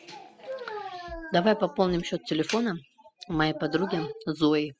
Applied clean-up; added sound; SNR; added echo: classical method spectral subtraction.